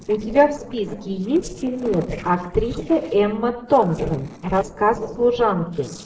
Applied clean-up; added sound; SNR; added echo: neural separator model SepFormer DNS4.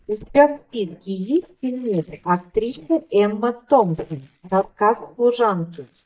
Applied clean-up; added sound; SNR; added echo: neural mask model DeepFilterNet 3.